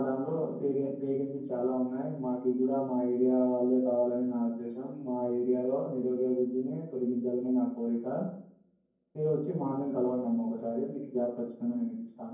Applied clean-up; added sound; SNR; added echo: none; none; none; reverberation time 0.9 s.